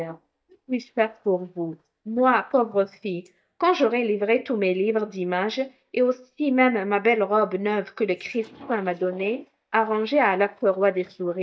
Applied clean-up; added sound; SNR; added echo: neural mask model DeepFilterNet 3.